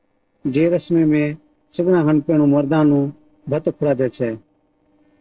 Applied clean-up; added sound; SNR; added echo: neural separator model SepFormer DNS4.